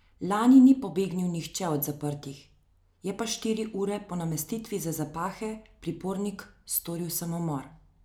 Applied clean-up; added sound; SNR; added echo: none; none; none; none.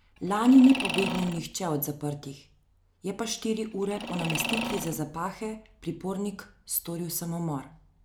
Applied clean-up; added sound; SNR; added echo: none; Mechanisms; 7 dB; none.